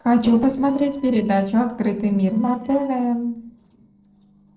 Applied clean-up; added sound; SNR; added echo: neural separator model SepFormer DNS4.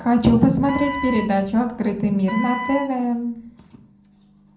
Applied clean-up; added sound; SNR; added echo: none; Wind instrument, woodwind instrument; 10 dB; reverberation time 0.5 s.